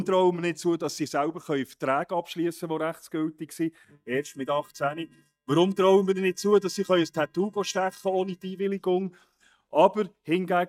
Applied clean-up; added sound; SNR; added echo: neural mask model DeepFilterNet 3.